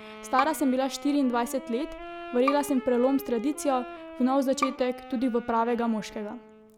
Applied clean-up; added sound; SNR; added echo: none; Wind instrument, woodwind instrument + Bowed string instrument; 11 dB; none.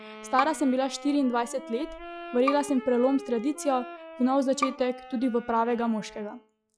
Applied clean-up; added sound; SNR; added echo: classical method log-MMSE.